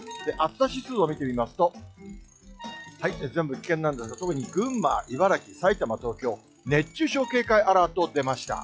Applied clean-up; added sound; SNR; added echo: classical method log-MMSE.